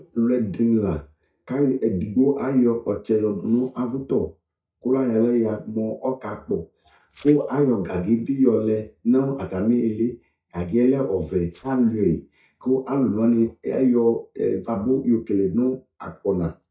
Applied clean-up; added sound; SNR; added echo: neural mask model DeepFilterNet 3.